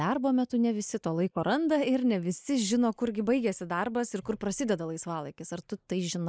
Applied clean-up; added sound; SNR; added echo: neural mask model Resemble Enhance denoiser.